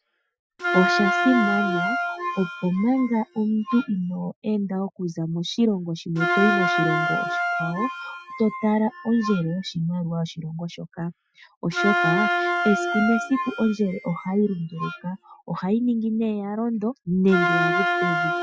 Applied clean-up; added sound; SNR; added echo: classical method Wiener filter.